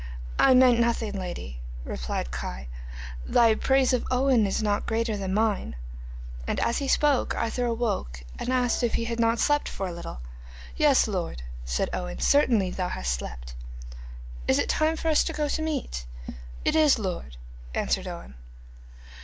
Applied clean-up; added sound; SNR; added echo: none; Piano; 20 dB; none.